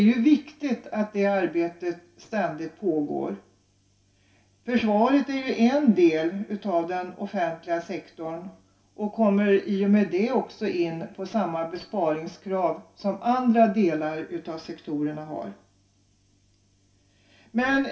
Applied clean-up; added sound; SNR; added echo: none; none; none; reverberation time 0.2 s.